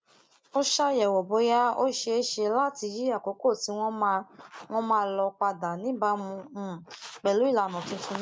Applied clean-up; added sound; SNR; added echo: none; none; none; none.